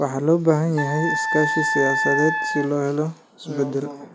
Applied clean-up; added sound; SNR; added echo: none; Wind instrument, woodwind instrument; 2 dB; none.